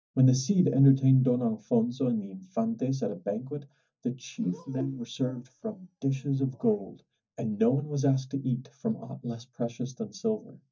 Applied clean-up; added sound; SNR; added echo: neural mask model DeepFilterNet 3.